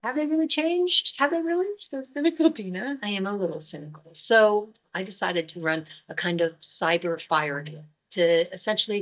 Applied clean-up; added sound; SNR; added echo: neural mask model DeepFilterNet 3.